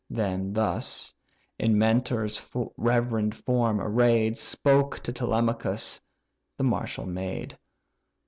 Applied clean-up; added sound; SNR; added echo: none; none; none; none.